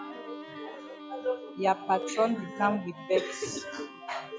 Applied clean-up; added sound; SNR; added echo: none; Bowed string instrument; 13 dB; none.